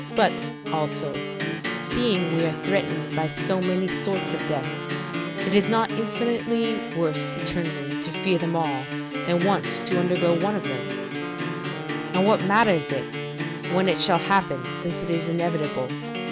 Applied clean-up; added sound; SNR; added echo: none; Wind instrument, woodwind instrument + Acoustic guitar; 3 dB; none.